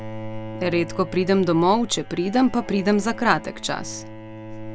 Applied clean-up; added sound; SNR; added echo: none; Bowed string instrument; 14 dB; none.